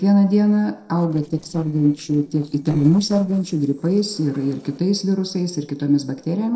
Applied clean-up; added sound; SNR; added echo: neural separator model SepFormer DNS4.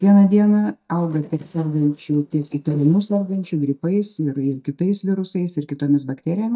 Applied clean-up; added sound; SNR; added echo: neural mask model DeepFilterNet 3.